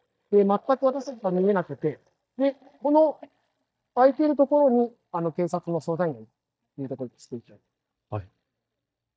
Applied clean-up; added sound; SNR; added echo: neural mask model DeepFilterNet 3.